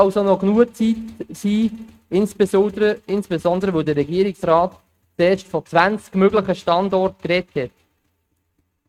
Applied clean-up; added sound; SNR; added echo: neural mask model RNNoise.